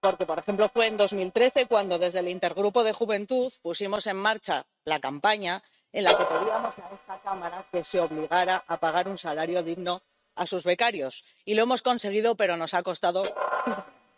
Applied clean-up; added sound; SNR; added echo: neural mask model RNNoise.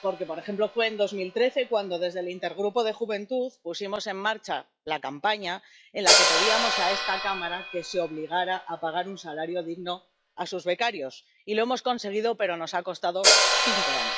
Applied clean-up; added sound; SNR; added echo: classical method log-MMSE.